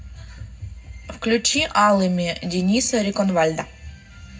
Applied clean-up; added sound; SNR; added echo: none; none; none; reverberation time 0.3 s.